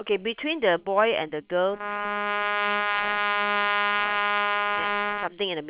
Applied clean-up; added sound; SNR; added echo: neural separator model SepFormer WHAM!.